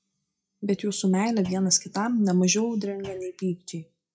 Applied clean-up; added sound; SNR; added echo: classical method WPE with log-MMSE.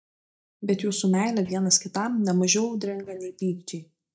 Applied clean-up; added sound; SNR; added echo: neural mask model DeepFilterNet 3.